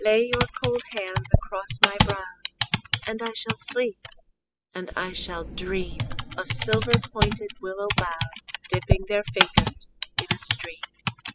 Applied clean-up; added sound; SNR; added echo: classical method spectral subtraction.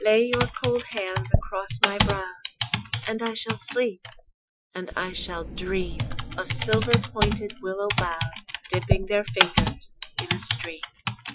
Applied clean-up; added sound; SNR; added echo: classical method Wiener filter.